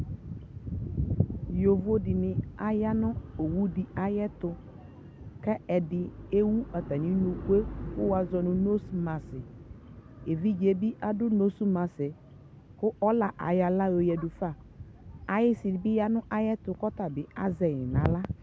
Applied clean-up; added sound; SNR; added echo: none; none; none; none.